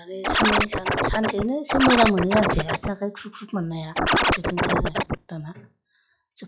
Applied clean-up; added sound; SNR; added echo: classical method log-MMSE.